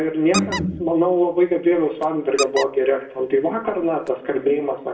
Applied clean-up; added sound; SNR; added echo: none; Squeak; 13 dB; reverberation time 0.6 s.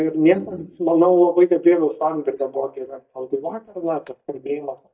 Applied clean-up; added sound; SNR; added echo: neural mask model DeepFilterNet 3.